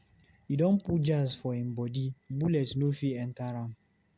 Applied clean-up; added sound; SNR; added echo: none; none; none; none.